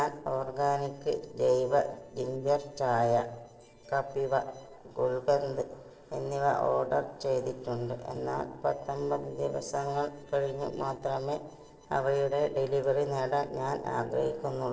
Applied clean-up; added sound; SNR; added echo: neural separator model SepFormer DNS4.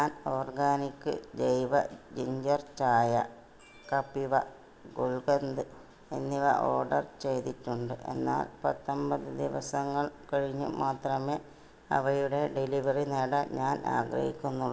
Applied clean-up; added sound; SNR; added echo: none; none; none; none.